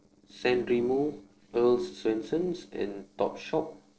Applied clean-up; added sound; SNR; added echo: neural separator model SepFormer DNS4.